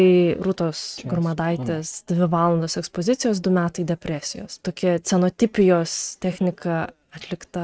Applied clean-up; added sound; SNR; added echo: neural mask model RNNoise.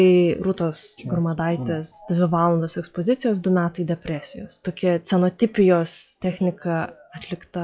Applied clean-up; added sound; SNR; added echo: classical method log-MMSE.